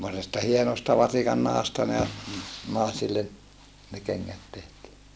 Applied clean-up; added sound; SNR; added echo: none; none; none; none.